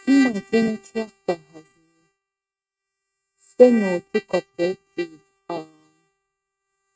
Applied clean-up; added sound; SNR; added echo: neural mask model RNNoise.